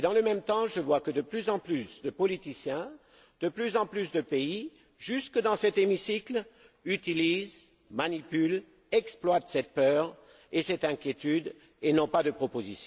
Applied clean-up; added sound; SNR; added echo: none; none; none; none.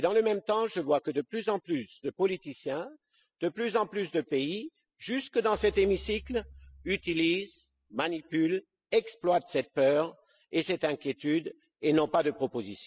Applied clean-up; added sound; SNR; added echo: classical method spectral subtraction.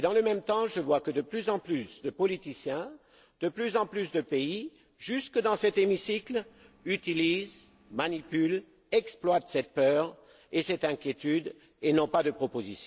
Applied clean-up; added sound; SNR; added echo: neural separator model SepFormer DNS4.